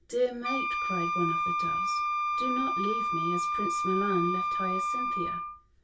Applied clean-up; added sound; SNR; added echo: none; Wind instrument, woodwind instrument; -4 dB; reverberation time 0.2 s.